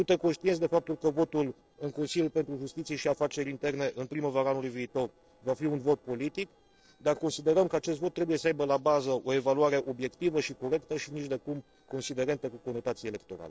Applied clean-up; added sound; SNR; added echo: neural separator model SepFormer DNS4.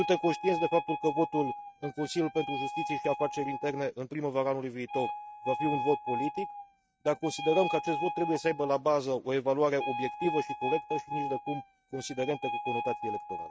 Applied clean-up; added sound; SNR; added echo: neural mask model RNNoise.